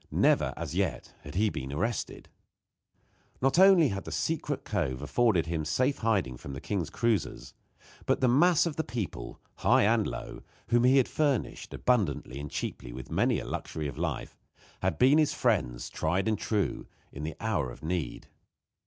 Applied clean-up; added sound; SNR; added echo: none; none; none; none.